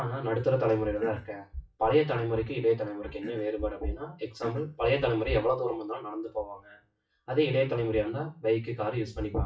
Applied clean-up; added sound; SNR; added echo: classical method WPE with log-MMSE.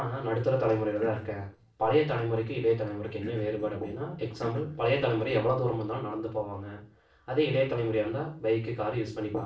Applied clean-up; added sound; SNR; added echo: neural separator model SepFormer DNS4.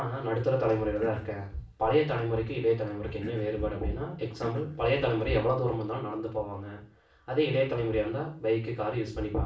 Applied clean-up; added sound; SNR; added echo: none; Cough; 15 dB; reverberation time 0.3 s.